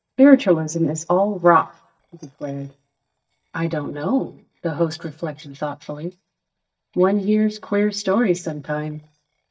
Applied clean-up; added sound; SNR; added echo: neural mask model DeepFilterNet 3.